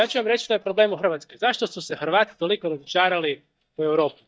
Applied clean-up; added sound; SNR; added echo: neural mask model DeepFilterNet 3.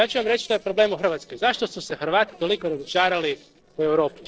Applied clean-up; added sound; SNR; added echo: neural separator model SepFormer DNS4.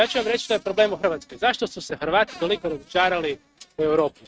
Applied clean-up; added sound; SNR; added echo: neural mask model RNNoise.